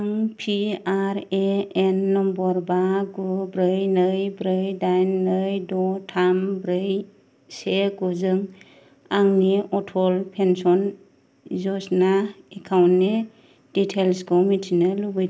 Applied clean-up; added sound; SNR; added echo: none; none; none; none.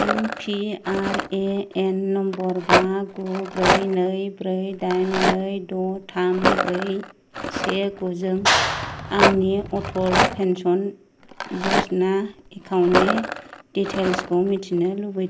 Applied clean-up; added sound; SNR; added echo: none; Rattle + Clapping; 2 dB; none.